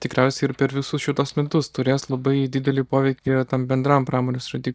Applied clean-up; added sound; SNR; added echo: neural mask model DeepFilterNet 3.